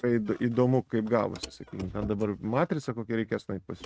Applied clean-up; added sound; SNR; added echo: neural mask model RNNoise.